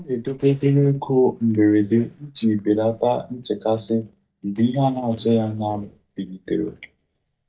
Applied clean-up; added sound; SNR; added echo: neural mask model DeepFilterNet 3.